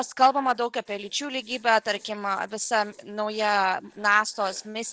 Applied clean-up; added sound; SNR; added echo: neural separator model SepFormer DNS4.